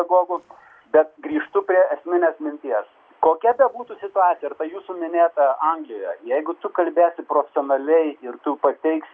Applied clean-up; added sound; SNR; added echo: none; none; none; none.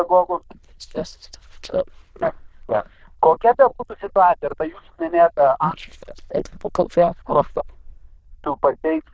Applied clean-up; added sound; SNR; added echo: neural diffusion model UNIVERSE++.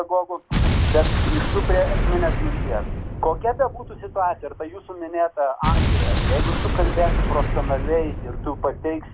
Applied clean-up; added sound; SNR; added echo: none; Explosion; -3 dB; none.